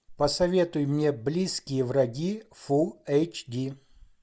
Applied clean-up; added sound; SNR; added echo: none; none; none; none.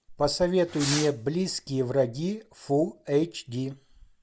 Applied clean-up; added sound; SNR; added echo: none; Fireworks; 9 dB; none.